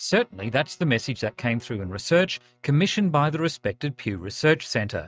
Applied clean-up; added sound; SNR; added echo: neural mask model RNNoise.